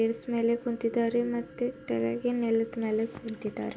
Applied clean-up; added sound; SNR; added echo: none; none; none; none.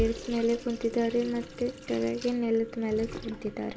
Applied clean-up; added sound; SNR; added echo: none; Sink (filling or washing) / Water tap, faucet; 12 dB; none.